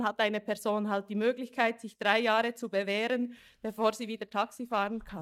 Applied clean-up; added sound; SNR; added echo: neural mask model DeepFilterNet 3.